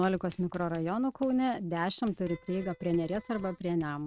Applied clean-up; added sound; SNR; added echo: neural mask model RNNoise.